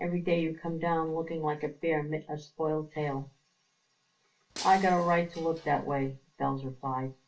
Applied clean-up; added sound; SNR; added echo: none; Shatter; 15 dB; reverberation time 0.2 s.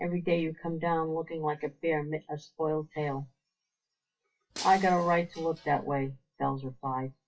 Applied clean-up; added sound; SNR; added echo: classical method WPE with log-MMSE.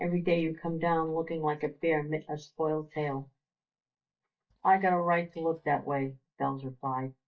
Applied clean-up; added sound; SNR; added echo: neural mask model DeepFilterNet 3.